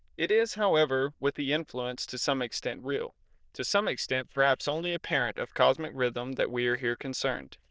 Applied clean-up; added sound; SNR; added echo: neural diffusion model UNIVERSE++.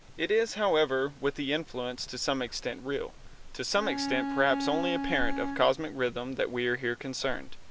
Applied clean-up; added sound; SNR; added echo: none; Bowed string instrument; 4 dB; none.